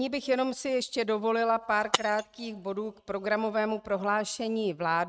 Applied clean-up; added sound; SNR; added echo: neural mask model RNNoise.